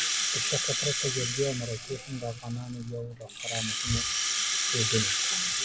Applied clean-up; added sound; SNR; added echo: none; Rattle (instrument); -4 dB; none.